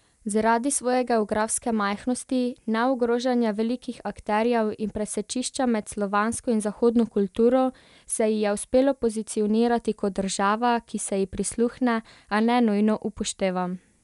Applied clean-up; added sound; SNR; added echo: none; none; none; none.